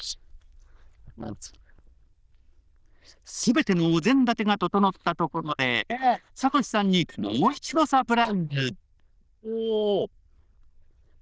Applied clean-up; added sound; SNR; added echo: neural diffusion model UNIVERSE++.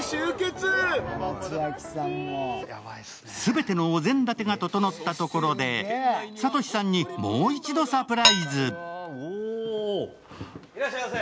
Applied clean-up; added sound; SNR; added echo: none; Dishes, pots, and pans; 3 dB; none.